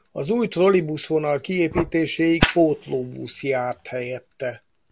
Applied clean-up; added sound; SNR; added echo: none; Fire; 9 dB; none.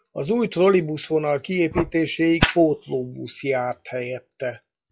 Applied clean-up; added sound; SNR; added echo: classical method log-MMSE.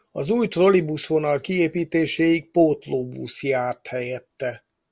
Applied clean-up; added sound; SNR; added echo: none; none; none; none.